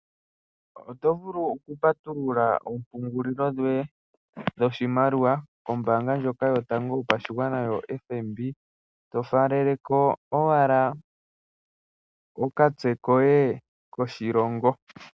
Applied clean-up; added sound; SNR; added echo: none; none; none; none.